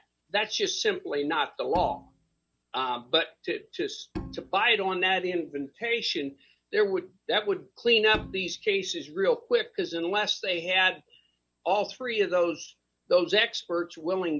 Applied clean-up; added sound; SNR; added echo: none; Bowed string instrument; 13 dB; none.